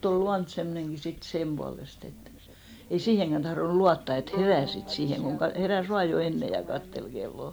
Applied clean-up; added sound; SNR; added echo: none; Bowed string instrument; 19 dB; none.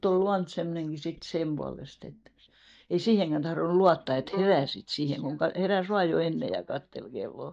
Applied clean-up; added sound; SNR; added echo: neural mask model DeepFilterNet 3.